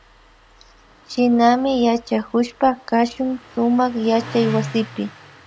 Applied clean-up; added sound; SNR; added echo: none; Engine starting; 17 dB; none.